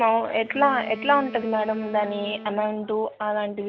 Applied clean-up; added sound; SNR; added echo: none; Wind instrument, woodwind instrument; 15 dB; none.